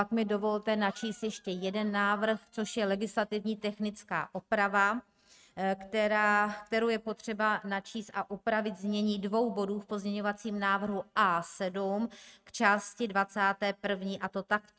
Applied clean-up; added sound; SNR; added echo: neural mask model RNNoise.